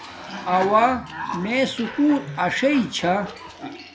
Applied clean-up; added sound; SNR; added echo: none; Cough; 12 dB; none.